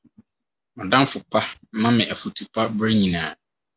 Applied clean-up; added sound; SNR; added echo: none; none; none; none.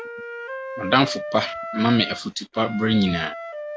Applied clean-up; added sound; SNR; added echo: none; Wind instrument, woodwind instrument; 10 dB; none.